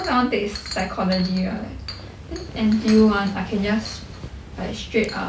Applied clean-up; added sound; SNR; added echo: none; Chink, clink; 17 dB; none.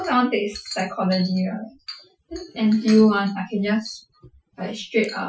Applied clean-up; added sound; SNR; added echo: classical method Wiener filter.